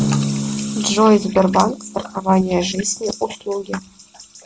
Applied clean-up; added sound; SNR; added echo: none; Drum; 8 dB; none.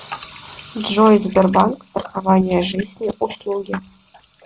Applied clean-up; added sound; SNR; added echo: none; none; none; none.